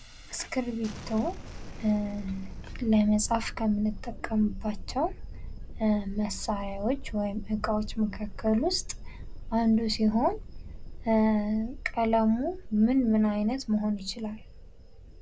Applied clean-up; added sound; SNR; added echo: none; Thunderstorm; 10 dB; none.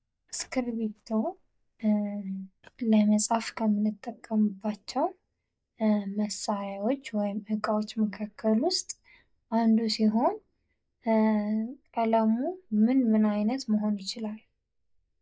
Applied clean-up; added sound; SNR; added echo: neural mask model DeepFilterNet 3.